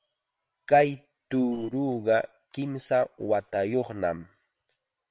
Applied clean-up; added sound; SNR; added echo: neural separator model SepFormer WHAM!.